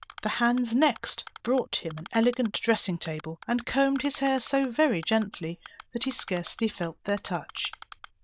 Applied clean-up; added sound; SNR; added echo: neural diffusion model UNIVERSE++.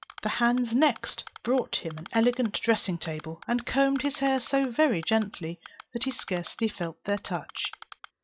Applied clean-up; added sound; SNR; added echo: none; Typing; 20 dB; none.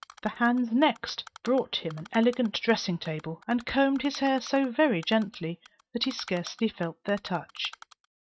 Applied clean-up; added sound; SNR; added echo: neural mask model RNNoise.